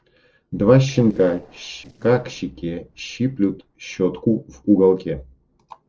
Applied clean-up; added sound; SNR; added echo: neural separator model SepFormer DNS4.